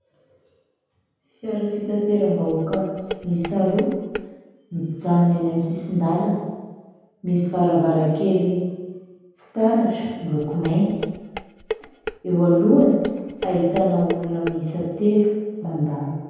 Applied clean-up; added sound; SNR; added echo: none; Dishes, pots, and pans; 12 dB; reverberation time 1.2 s.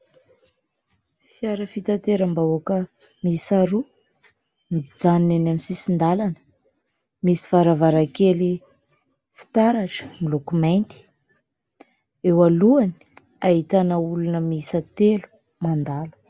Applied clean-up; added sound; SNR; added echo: none; none; none; none.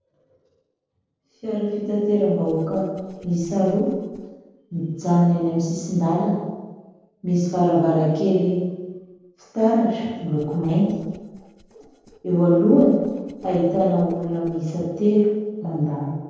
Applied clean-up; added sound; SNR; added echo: neural separator model SepFormer DNS4.